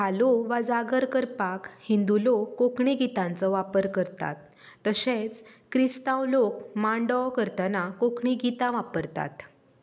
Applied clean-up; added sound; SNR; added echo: none; none; none; none.